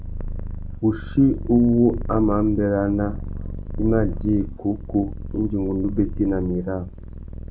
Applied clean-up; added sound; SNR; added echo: none; Purr; 7 dB; none.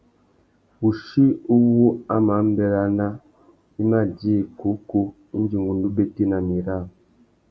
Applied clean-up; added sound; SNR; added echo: none; none; none; none.